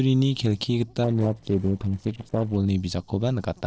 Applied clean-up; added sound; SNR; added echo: neural separator model SepFormer DNS4.